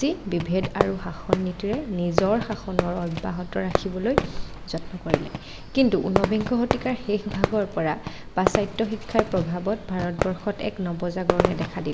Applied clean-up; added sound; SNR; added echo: none; Fireworks; 3 dB; none.